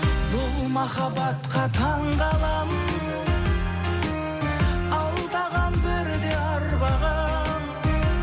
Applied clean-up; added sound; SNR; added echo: none; Brass instrument; 20 dB; none.